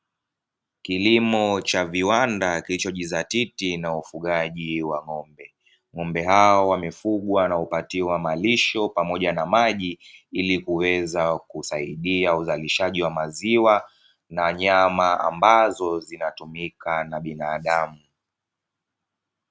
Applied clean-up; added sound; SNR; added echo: none; none; none; none.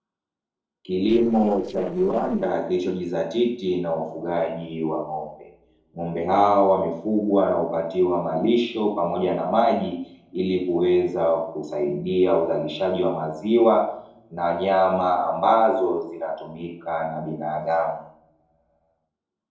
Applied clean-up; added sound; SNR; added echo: neural separator model SepFormer DNS4.